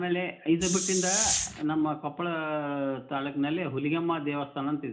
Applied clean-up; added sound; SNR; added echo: none; Hiss; 0 dB; reverberation time 0.4 s.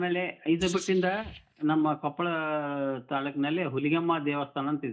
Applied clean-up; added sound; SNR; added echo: neural mask model DeepFilterNet 3.